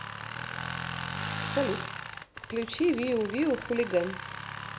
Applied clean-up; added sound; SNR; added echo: none; Tools; 6 dB; none.